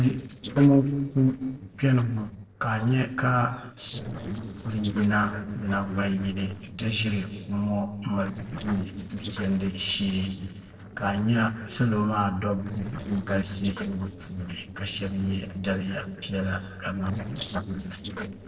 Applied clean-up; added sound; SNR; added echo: neural separator model SepFormer DNS4.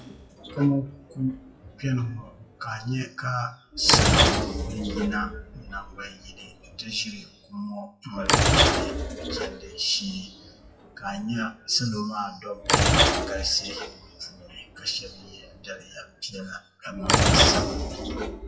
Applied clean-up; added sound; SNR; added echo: classical method WPE with log-MMSE.